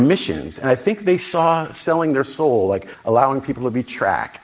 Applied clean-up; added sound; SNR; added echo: neural mask model Resemble Enhance denoiser.